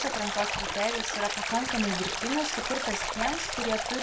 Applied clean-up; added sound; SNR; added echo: none; Stream; 0 dB; reverberation time 0.3 s.